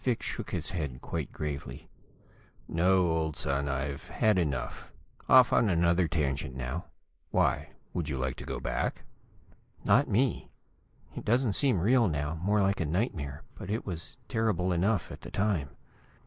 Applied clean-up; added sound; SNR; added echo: neural mask model Resemble Enhance denoiser.